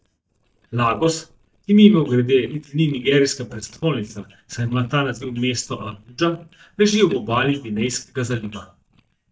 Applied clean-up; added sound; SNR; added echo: neural mask model DeepFilterNet 3.